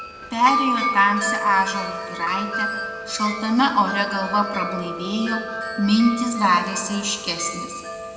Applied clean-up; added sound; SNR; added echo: none; Wind chime; 6 dB; reverberation time 1.8 s.